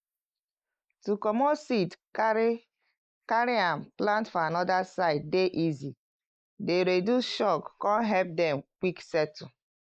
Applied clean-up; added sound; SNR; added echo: neural mask model Resemble Enhance denoiser.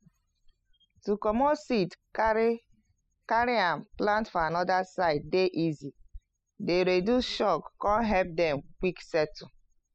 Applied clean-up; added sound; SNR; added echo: classical method spectral subtraction.